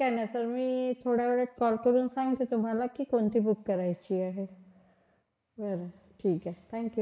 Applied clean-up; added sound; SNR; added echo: neural mask model Resemble Enhance denoiser.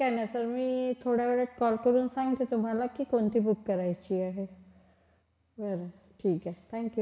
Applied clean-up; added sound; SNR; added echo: none; none; none; none.